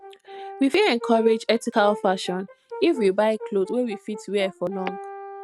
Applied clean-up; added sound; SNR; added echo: neural mask model RNNoise.